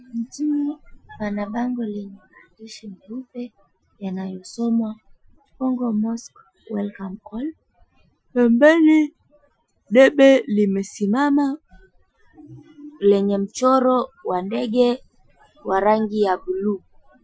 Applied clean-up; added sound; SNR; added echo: classical method Wiener filter.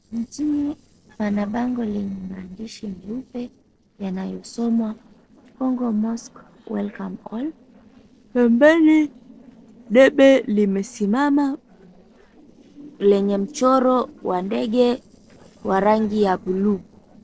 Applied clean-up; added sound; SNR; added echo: neural separator model SepFormer DNS4.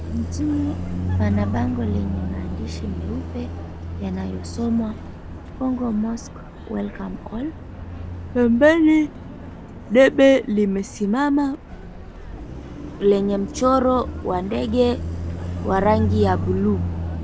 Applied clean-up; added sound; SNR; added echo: none; Car passing by; 7 dB; none.